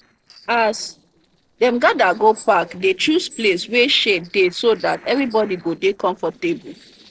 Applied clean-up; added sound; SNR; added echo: neural separator model SepFormer DNS4.